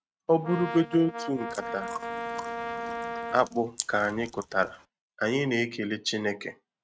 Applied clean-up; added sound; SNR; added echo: neural mask model RNNoise.